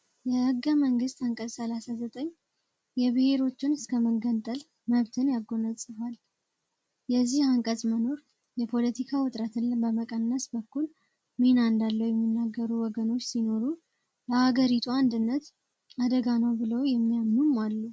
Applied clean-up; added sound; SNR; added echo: none; none; none; none.